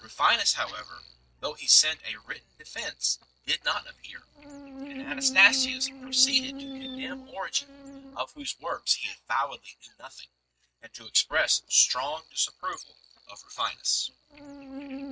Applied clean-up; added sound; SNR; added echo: neural mask model RNNoise.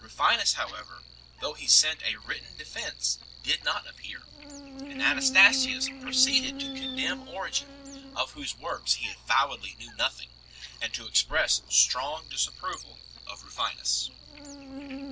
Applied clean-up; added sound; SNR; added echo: none; Buzz; 13 dB; none.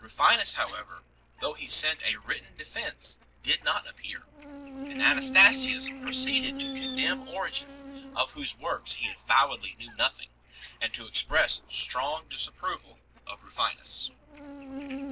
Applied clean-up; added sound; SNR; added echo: neural separator model SepFormer DNS4.